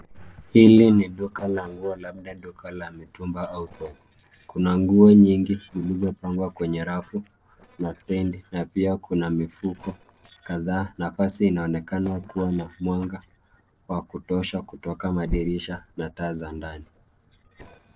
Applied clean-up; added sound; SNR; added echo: neural separator model SepFormer DNS4.